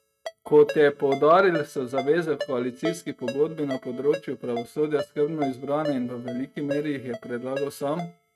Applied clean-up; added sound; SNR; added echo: neural mask model RNNoise.